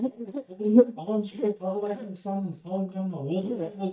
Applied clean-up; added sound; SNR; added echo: neural mask model DeepFilterNet 3.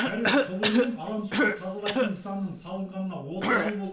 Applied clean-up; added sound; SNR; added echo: none; Cough; -3 dB; reverberation time 0.3 s.